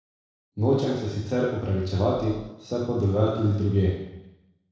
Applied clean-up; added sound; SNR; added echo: neural separator model SepFormer DNS4.